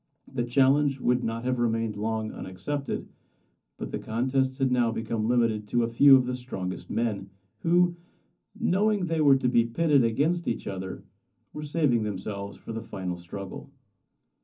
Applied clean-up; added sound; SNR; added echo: none; none; none; reverberation time 0.3 s.